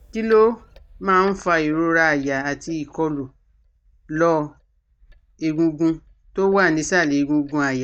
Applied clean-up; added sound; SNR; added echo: neural mask model DeepFilterNet 3.